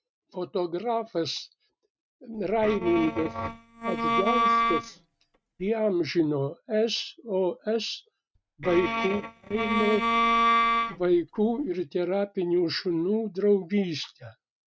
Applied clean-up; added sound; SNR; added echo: neural mask model RNNoise.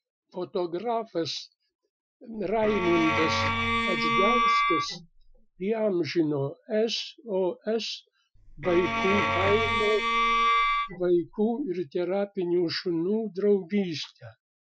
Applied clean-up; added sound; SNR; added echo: classical method Wiener filter.